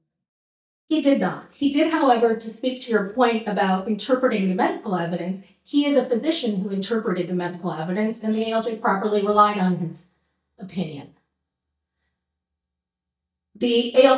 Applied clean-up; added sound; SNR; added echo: neural mask model DeepFilterNet 3.